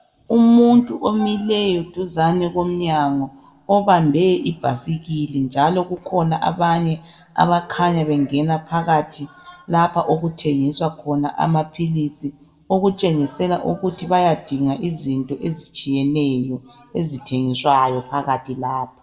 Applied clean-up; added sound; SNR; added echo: none; none; none; reverberation time 0.6 s.